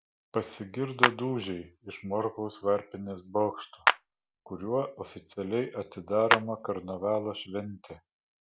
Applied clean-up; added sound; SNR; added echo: none; Clapping; -1 dB; none.